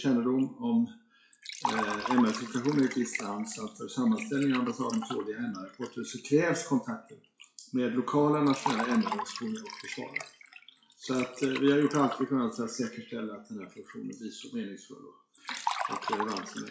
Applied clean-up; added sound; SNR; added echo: classical method WPE with log-MMSE.